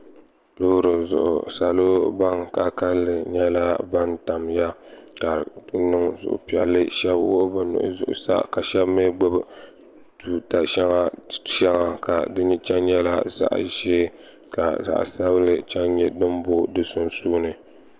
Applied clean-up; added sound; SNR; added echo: none; none; none; none.